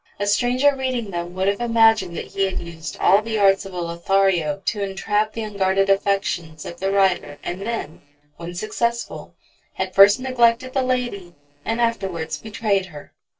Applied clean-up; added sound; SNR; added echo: neural separator model SepFormer DNS4.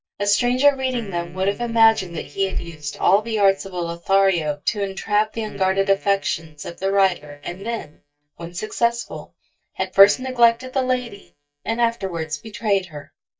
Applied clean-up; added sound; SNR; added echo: neural mask model DeepFilterNet 3.